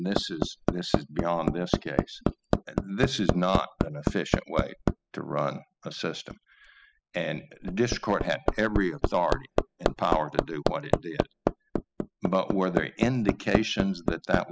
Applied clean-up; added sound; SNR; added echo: classical method spectral subtraction.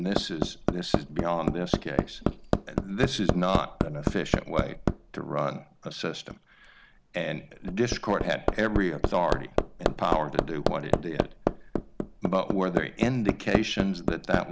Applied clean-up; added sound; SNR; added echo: none; Hammer; 0 dB; none.